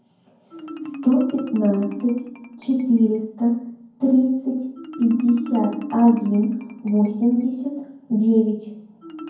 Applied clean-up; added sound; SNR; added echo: none; Marimba, xylophone; 15 dB; reverberation time 0.9 s.